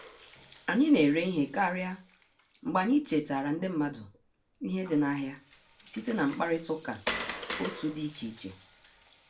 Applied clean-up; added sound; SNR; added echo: none; Water; 13 dB; reverberation time 0.2 s.